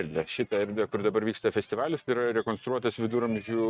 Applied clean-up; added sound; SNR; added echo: neural mask model RNNoise.